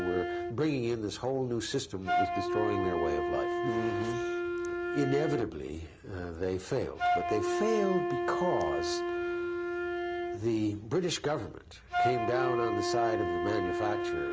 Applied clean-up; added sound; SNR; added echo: none; Wind instrument, woodwind instrument; 0 dB; none.